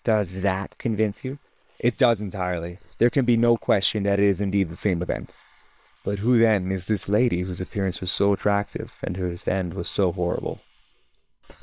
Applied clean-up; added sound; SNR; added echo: neural separator model SepFormer WHAM!.